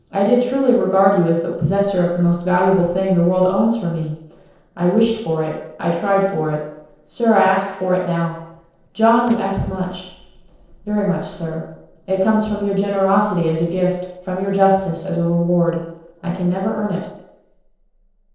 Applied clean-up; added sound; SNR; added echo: neural separator model SepFormer DNS4.